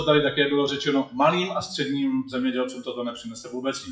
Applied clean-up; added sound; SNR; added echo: classical method WPE with log-MMSE.